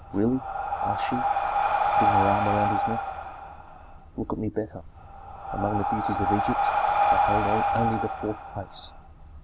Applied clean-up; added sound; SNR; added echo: none; Breathing; -4 dB; none.